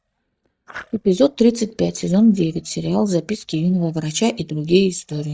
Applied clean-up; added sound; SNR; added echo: neural mask model DeepFilterNet 3.